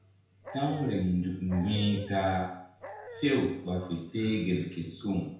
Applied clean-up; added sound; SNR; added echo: none; Dog; 13 dB; reverberation time 0.5 s.